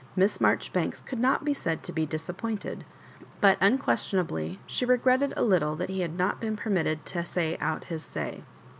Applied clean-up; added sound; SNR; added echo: none; none; none; none.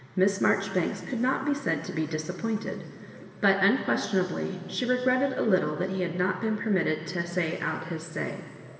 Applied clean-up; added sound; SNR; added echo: none; none; none; reverberation time 2.5 s.